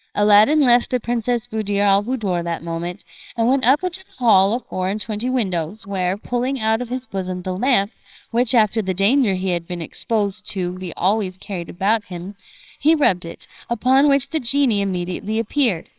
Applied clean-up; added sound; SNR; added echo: neural separator model SepFormer WHAMR!.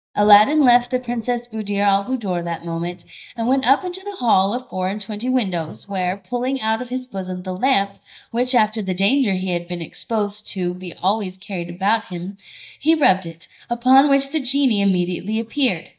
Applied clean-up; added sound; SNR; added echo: neural mask model DeepFilterNet 3.